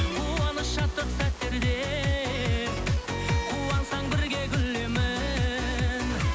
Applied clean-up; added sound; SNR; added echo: none; Bird vocalization, bird call, bird song; 17 dB; none.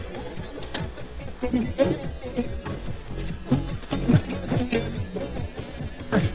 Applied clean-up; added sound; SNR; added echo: neural mask model DeepFilterNet 3.